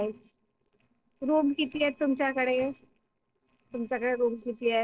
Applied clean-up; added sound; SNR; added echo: neural separator model SepFormer DNS4.